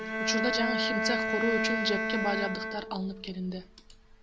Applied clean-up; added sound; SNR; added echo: none; Bowed string instrument; -1 dB; none.